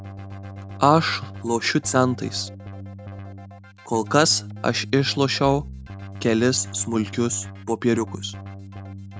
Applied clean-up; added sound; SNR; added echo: none; Keyboard (musical); 13 dB; none.